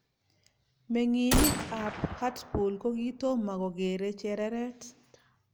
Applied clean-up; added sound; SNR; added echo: none; Gunshot, gunfire; 2 dB; none.